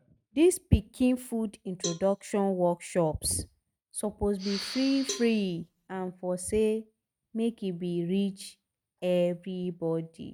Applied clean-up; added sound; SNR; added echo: neural mask model RNNoise.